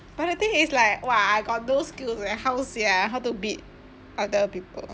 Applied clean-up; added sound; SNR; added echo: none; none; none; none.